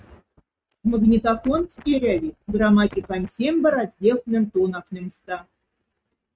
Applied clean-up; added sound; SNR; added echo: neural mask model RNNoise.